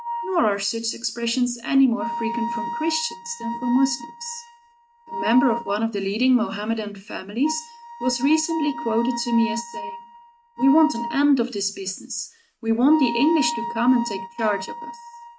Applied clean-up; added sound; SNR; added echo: neural mask model RNNoise.